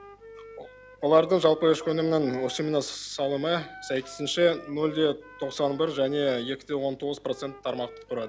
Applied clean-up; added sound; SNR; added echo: none; Wind instrument, woodwind instrument; 20 dB; none.